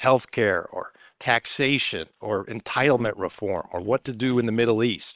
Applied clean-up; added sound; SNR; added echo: neural separator model SepFormer WHAM!.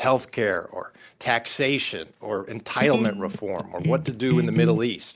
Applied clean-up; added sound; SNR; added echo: none; Electric guitar; 0 dB; none.